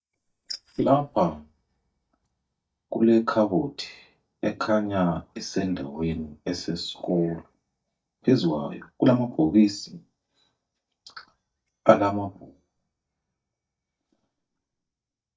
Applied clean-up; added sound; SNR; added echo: neural mask model DeepFilterNet 3.